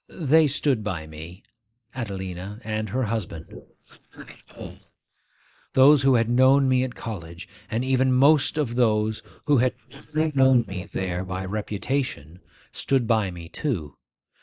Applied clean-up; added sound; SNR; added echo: neural mask model Resemble Enhance denoiser.